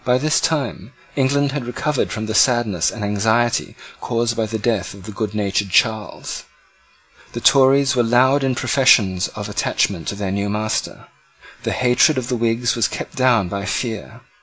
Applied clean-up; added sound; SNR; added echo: none; none; none; none.